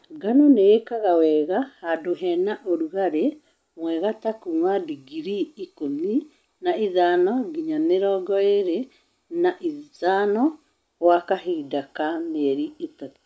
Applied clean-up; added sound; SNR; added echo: none; none; none; none.